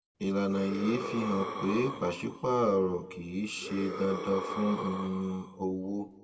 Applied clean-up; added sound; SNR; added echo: none; Breathing; 9 dB; reverberation time 1.6 s.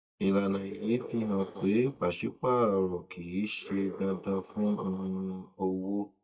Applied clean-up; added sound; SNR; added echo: neural mask model DeepFilterNet 3.